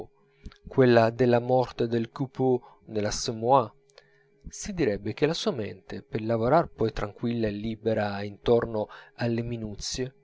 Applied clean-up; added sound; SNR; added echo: none; none; none; none.